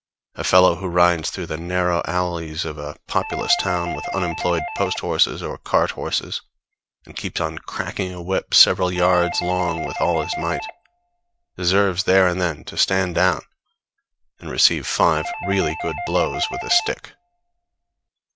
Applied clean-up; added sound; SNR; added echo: none; Doorbell; 8 dB; none.